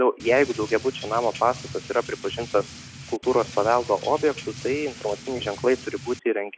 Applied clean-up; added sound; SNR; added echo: none; Drip / Rain; 14 dB; none.